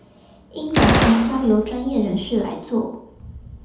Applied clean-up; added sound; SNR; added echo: none; Gunshot, gunfire; 1 dB; reverberation time 1.9 s.